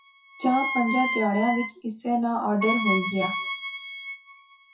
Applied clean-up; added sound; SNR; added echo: classical method WPE with log-MMSE.